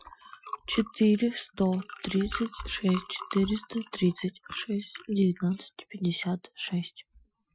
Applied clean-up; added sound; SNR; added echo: classical method Wiener filter.